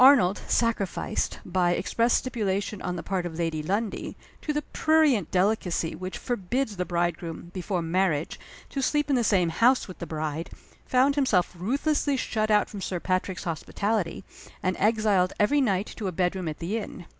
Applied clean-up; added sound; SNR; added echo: none; none; none; none.